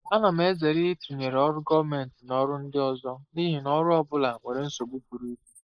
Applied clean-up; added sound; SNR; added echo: neural mask model Resemble Enhance denoiser.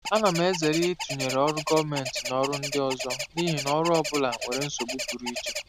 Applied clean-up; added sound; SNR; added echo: none; Bird; 7 dB; none.